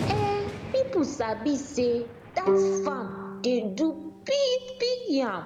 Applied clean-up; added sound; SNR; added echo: none; Bowed string instrument + Thunder; 4 dB; none.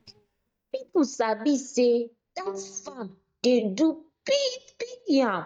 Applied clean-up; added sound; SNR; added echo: neural mask model DeepFilterNet 3.